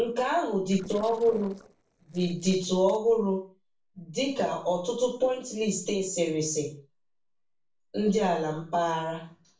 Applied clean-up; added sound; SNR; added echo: neural separator model SepFormer DNS4.